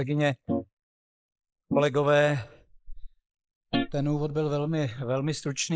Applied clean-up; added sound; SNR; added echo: neural mask model Resemble Enhance denoiser.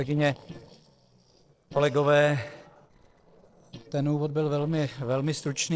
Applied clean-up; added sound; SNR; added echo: neural separator model SepFormer DNS4.